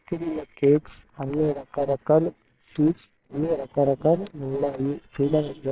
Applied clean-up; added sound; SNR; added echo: neural separator model SepFormer WHAMR!.